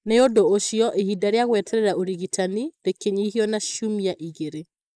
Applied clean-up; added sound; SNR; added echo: neural mask model Resemble Enhance denoiser.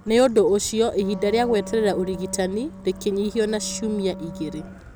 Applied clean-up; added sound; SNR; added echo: none; Wind instrument, woodwind instrument; 15 dB; none.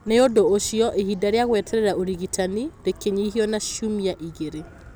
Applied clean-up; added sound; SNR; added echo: none; none; none; none.